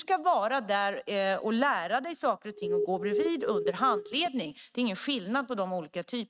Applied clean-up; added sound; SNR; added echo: neural mask model RNNoise.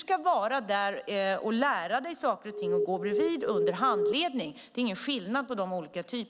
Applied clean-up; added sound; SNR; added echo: none; Alarm; -1 dB; none.